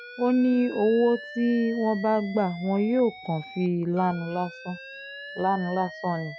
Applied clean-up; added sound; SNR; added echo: none; Alarm; 16 dB; none.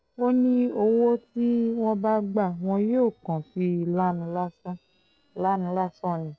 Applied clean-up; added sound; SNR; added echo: neural separator model SepFormer DNS4.